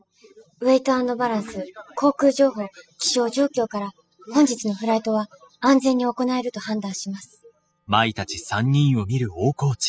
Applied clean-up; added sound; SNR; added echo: classical method spectral subtraction.